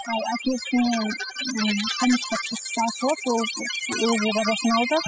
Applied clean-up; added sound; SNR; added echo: classical method spectral subtraction.